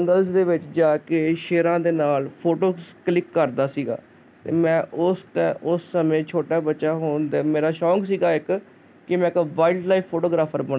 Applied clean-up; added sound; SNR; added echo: none; none; none; none.